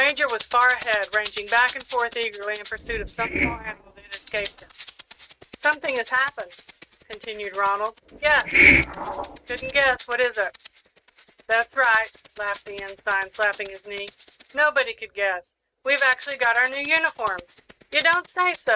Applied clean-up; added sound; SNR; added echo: neural mask model RNNoise.